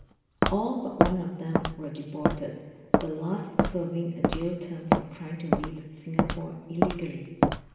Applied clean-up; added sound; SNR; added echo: none; Walk, footsteps; -4 dB; reverberation time 1.2 s.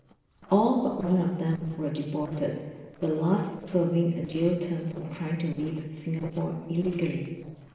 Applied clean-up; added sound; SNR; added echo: neural separator model SepFormer DNS4.